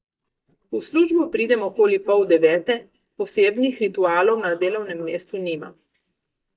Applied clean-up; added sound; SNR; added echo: neural mask model DeepFilterNet 3.